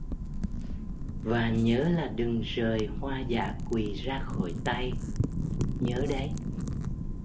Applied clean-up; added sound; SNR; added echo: none; Wind / Fire; 1 dB; none.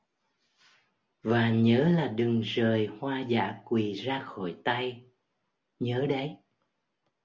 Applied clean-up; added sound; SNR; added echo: none; none; none; none.